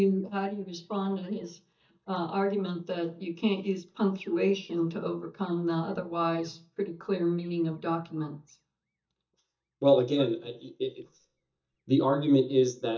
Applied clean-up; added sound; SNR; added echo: neural mask model DeepFilterNet 3.